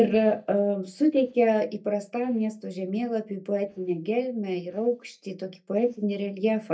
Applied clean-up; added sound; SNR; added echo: neural mask model DeepFilterNet 3.